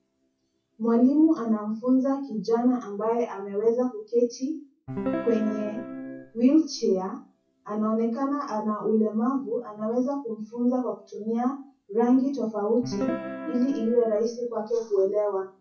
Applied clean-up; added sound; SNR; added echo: classical method WPE with log-MMSE.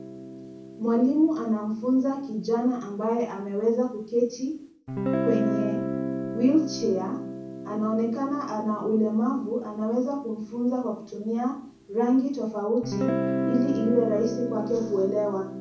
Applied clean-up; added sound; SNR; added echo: none; Guitar; 7 dB; reverberation time 0.6 s.